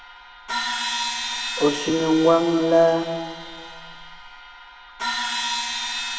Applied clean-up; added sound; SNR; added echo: none; Crash cymbal; 5 dB; reverberation time 1.8 s.